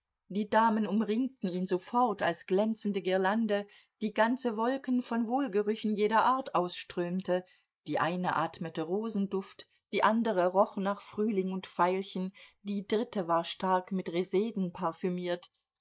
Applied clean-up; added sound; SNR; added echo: neural mask model Resemble Enhance denoiser.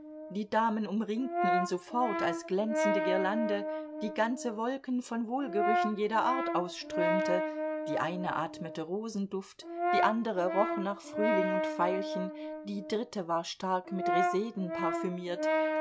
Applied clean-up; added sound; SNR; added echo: none; Brass instrument; 1 dB; none.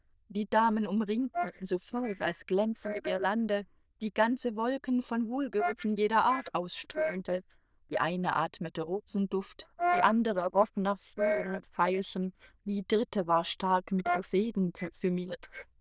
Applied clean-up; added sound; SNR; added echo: neural diffusion model UNIVERSE++.